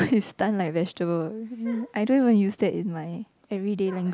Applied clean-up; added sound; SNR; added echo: none; none; none; none.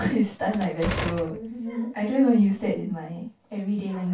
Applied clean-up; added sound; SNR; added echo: none; Door; 8 dB; reverberation time 0.2 s.